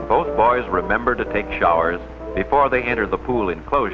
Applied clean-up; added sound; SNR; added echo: none; none; none; none.